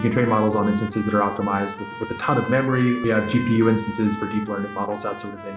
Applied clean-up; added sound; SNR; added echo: none; Trumpet; 13 dB; reverberation time 2.4 s.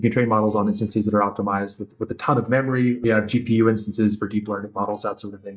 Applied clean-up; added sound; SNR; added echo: neural mask model DeepFilterNet 3.